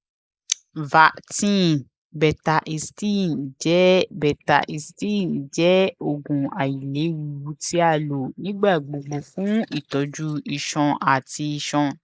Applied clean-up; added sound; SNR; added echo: neural mask model Resemble Enhance denoiser.